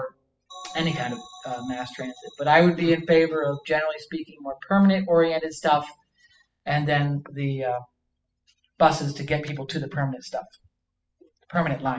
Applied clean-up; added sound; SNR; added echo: classical method spectral subtraction.